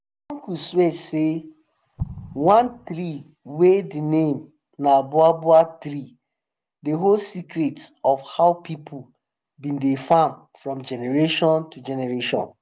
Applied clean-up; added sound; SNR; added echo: none; Explosion; 14 dB; none.